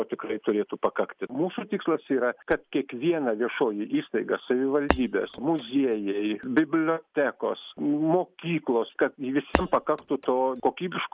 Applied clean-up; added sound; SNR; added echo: none; Shatter; 7 dB; none.